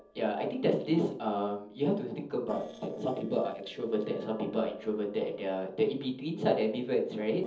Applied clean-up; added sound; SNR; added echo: neural separator model SepFormer DNS4.